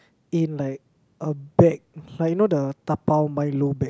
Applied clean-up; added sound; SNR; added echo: none; none; none; none.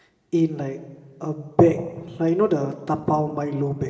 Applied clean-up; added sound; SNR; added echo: none; none; none; reverberation time 1.6 s.